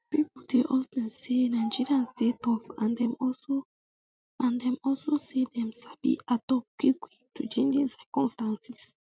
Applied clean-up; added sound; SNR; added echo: none; none; none; none.